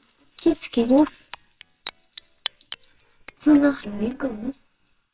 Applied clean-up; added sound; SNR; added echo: neural separator model SepFormer WHAMR!.